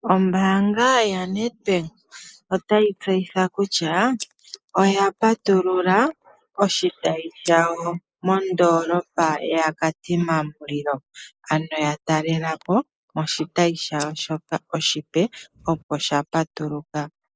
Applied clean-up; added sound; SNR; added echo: neural mask model Resemble Enhance denoiser.